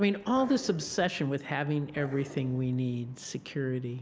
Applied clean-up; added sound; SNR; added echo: none; Growling; 18 dB; none.